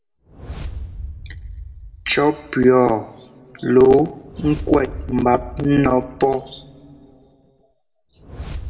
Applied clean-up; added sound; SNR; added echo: none; Whoosh, swoosh, swish; 15 dB; reverberation time 1.4 s.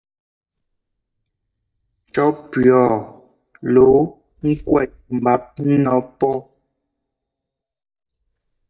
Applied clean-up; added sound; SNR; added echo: neural mask model DeepFilterNet 3.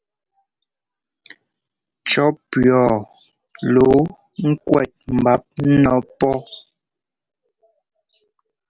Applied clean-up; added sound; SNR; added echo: none; none; none; none.